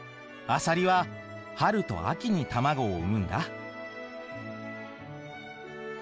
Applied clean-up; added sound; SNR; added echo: none; none; none; none.